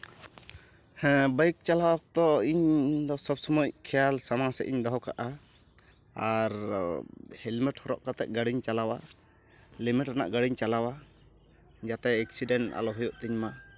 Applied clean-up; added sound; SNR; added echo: none; none; none; none.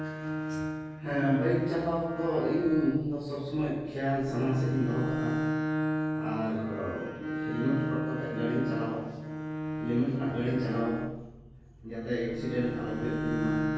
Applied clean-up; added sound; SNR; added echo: none; Bowed string instrument; 3 dB; reverberation time 1.3 s.